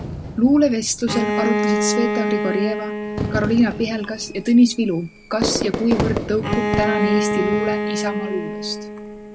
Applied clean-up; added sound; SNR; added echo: none; Fireworks + Bowed string instrument; 2 dB; none.